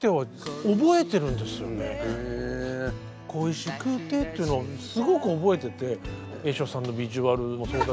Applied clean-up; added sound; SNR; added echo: none; none; none; none.